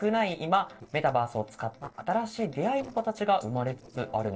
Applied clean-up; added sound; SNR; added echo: neural separator model SepFormer DNS4.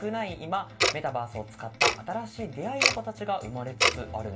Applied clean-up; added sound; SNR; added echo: none; Tick-tock; -2 dB; reverberation time 0.2 s.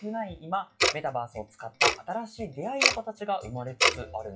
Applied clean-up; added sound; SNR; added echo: classical method WPE with log-MMSE.